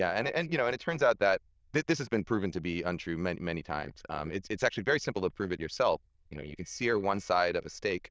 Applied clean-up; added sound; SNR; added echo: neural diffusion model UNIVERSE++.